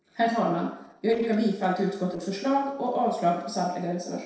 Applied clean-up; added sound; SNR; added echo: neural separator model SepFormer DNS4.